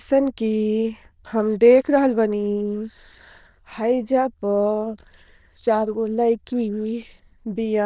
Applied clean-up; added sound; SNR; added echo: neural diffusion model UNIVERSE++.